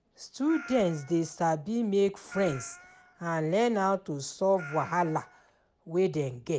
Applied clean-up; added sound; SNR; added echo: none; Meow; 18 dB; none.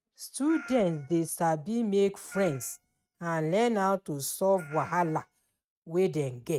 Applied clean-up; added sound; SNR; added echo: neural mask model RNNoise.